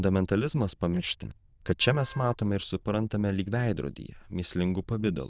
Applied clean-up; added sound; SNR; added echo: neural diffusion model UNIVERSE++.